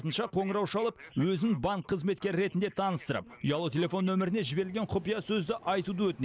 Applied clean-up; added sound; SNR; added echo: none; none; none; none.